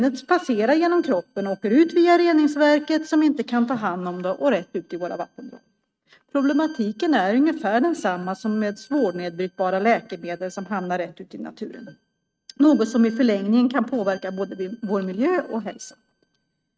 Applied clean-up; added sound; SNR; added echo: neural mask model RNNoise.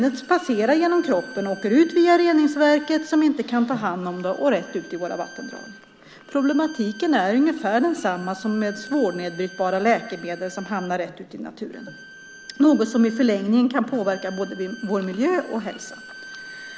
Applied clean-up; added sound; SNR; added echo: none; Bowed string instrument; 20 dB; none.